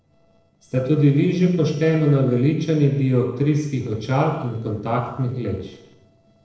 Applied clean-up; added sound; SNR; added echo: neural separator model SepFormer DNS4.